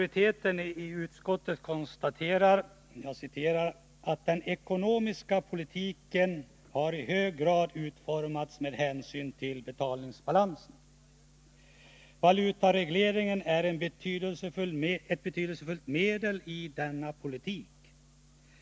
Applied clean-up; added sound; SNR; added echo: none; none; none; none.